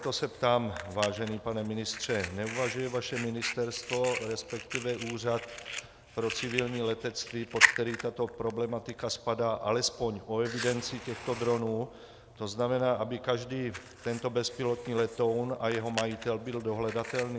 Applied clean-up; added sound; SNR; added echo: none; Fire; 7 dB; none.